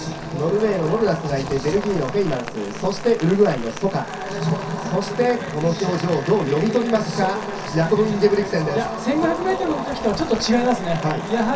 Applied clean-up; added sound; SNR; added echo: none; Rain; 15 dB; reverberation time 0.3 s.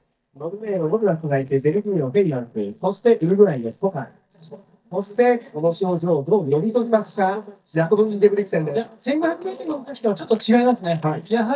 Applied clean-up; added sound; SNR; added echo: neural mask model DeepFilterNet 3.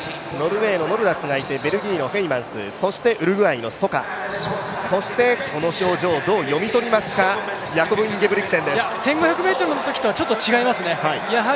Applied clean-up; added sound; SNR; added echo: none; none; none; none.